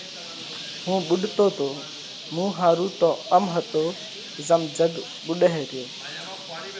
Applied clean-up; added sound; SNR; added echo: none; Bird; 12 dB; none.